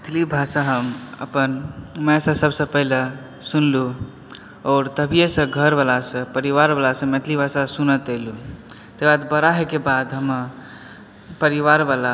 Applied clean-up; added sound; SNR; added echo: none; none; none; none.